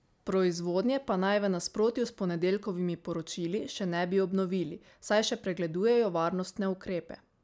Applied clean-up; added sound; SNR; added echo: none; none; none; none.